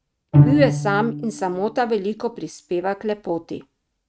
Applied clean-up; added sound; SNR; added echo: neural mask model RNNoise.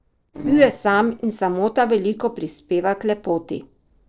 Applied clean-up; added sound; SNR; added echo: neural separator model SepFormer DNS4.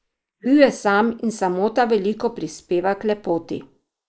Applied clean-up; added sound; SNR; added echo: neural mask model Resemble Enhance denoiser.